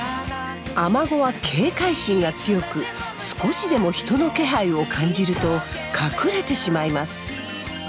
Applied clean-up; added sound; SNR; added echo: none; Gunshot, gunfire; 15 dB; none.